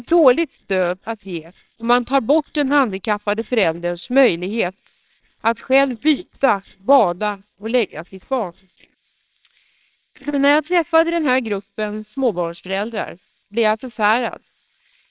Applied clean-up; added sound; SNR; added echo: neural separator model SepFormer WHAMR!.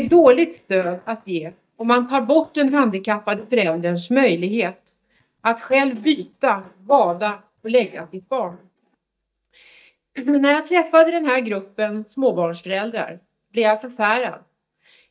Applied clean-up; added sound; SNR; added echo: neural mask model DeepFilterNet 3.